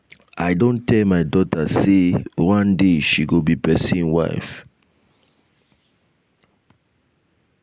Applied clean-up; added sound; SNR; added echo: none; none; none; none.